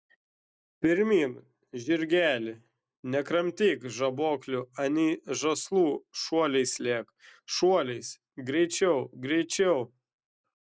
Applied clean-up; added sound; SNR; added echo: none; none; none; none.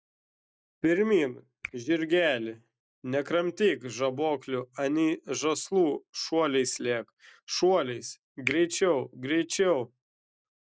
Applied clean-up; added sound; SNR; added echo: neural mask model DeepFilterNet 3.